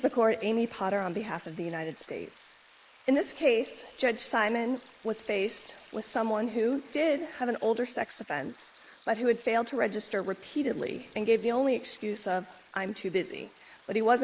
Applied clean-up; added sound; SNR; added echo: neural mask model Resemble Enhance denoiser.